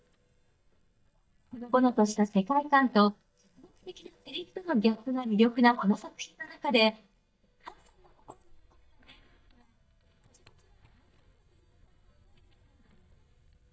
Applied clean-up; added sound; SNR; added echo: neural mask model DeepFilterNet 3.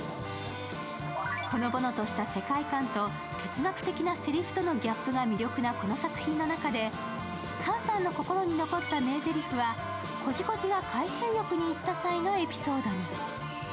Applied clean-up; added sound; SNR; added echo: none; none; none; none.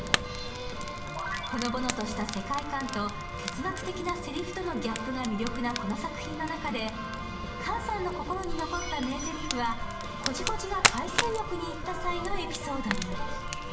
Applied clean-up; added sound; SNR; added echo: none; Fire; 2 dB; reverberation time 0.6 s.